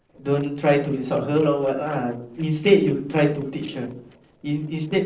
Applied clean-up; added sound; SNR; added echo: neural separator model SepFormer DNS4.